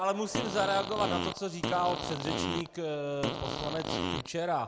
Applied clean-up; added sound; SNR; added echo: none; Fart; 2 dB; none.